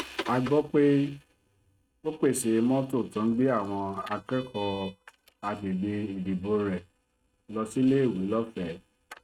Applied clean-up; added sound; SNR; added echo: neural mask model RNNoise.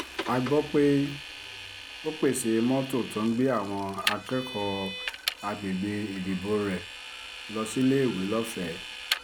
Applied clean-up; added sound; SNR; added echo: none; Vehicle; 9 dB; none.